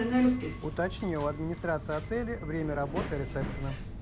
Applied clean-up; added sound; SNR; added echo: none; Subway, metro, underground; -1 dB; none.